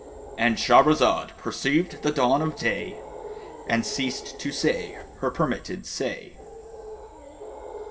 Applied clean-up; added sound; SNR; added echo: none; Animal; 15 dB; reverberation time 2.2 s.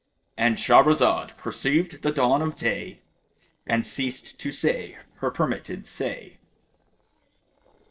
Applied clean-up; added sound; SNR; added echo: neural separator model SepFormer DNS4.